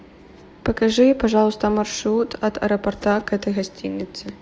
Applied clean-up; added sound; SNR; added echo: none; none; none; none.